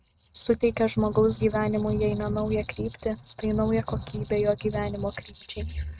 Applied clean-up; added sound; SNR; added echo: neural mask model RNNoise.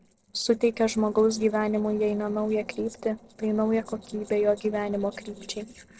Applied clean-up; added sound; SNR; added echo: neural separator model SepFormer DNS4.